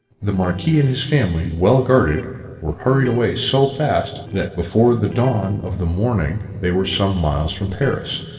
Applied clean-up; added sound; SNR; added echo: neural separator model SepFormer DNS4.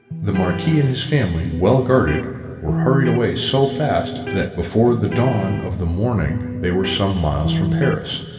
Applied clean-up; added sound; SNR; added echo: none; Electric guitar; 7 dB; reverberation time 2.3 s.